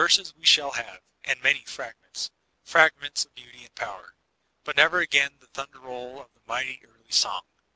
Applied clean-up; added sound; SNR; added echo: none; none; none; none.